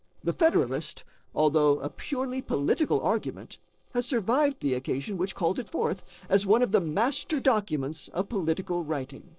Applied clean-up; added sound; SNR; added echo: neural separator model SepFormer DNS4.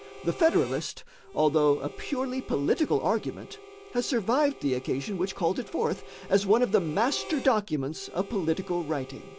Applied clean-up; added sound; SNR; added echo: none; Harmonica; 17 dB; none.